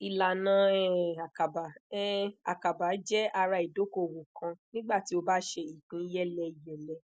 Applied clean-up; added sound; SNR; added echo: none; none; none; none.